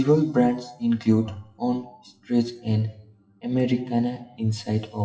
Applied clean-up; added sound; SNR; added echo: classical method WPE with log-MMSE.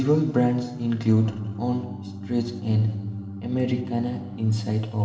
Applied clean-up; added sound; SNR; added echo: none; Organ; 11 dB; reverberation time 2.3 s.